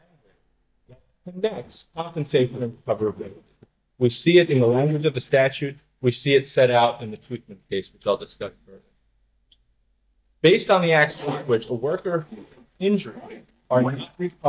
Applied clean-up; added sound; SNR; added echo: neural mask model DeepFilterNet 3.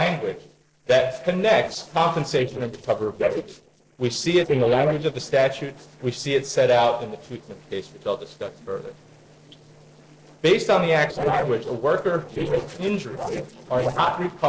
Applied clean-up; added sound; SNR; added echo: neural separator model SepFormer DNS4.